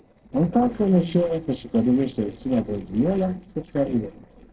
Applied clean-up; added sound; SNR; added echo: neural separator model SepFormer DNS4.